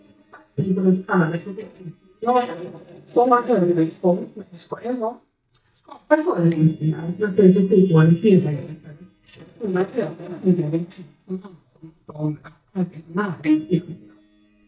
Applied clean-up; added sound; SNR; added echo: neural mask model DeepFilterNet 3.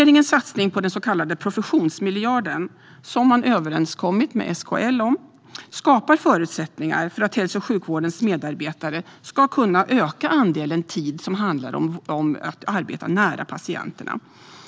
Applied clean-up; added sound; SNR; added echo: none; none; none; none.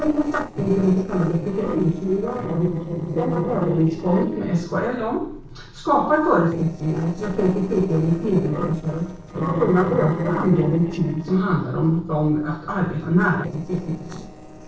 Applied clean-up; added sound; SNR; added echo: neural separator model SepFormer DNS4.